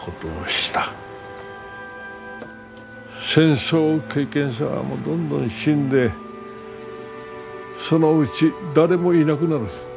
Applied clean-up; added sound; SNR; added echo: none; none; none; none.